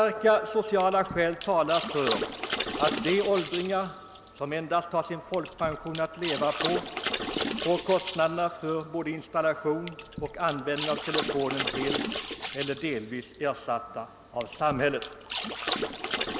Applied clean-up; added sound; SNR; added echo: none; Water / Splash, splatter; 7 dB; none.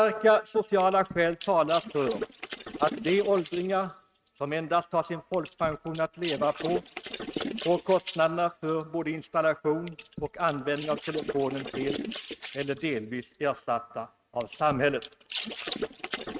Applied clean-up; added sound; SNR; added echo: neural mask model RNNoise.